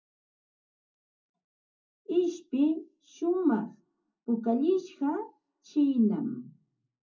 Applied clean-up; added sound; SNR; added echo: none; none; none; reverberation time 0.3 s.